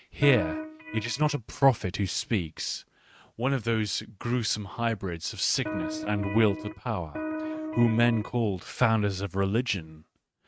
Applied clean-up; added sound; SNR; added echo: neural mask model RNNoise.